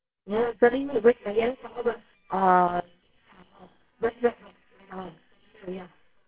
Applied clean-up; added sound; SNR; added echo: neural separator model SepFormer WHAMR!.